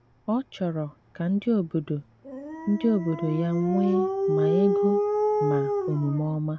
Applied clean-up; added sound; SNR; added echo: none; Dog; 1 dB; none.